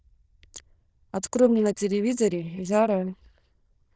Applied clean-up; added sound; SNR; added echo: neural diffusion model UNIVERSE++.